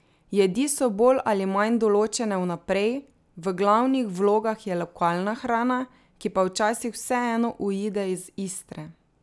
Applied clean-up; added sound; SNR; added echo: none; none; none; none.